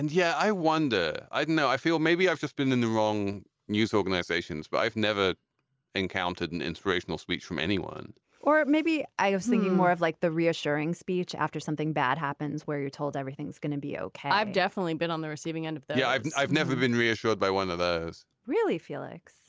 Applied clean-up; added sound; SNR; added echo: none; none; none; none.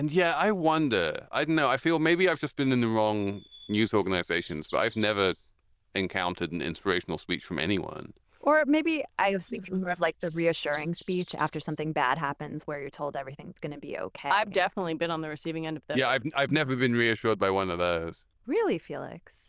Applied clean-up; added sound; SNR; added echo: neural diffusion model UNIVERSE++.